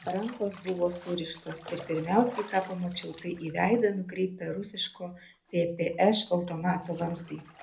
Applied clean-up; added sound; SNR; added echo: none; Bathtub (filling or washing); 19 dB; reverberation time 0.3 s.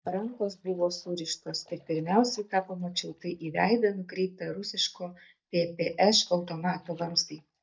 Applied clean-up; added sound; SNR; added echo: neural mask model DeepFilterNet 3.